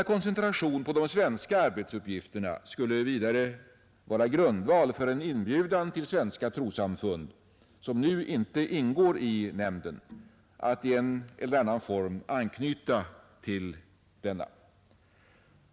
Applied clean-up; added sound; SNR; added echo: none; none; none; none.